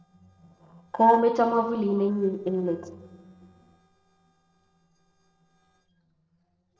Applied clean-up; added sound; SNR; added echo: neural separator model SepFormer DNS4.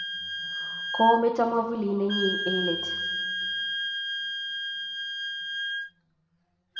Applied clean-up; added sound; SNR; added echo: none; Wind instrument, woodwind instrument; 3 dB; reverberation time 1.6 s.